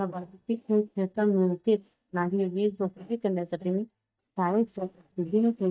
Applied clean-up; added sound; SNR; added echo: neural mask model DeepFilterNet 3.